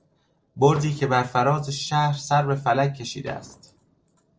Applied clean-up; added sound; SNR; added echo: neural separator model SepFormer DNS4.